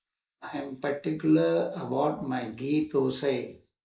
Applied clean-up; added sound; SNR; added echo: neural mask model Resemble Enhance denoiser.